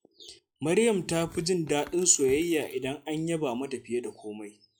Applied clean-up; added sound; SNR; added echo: classical method log-MMSE.